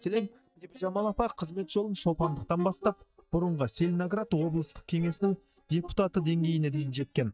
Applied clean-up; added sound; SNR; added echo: neural mask model DeepFilterNet 3.